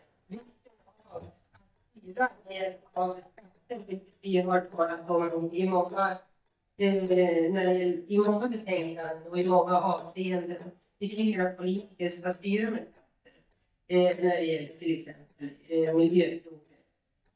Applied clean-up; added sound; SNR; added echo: neural mask model DeepFilterNet 3.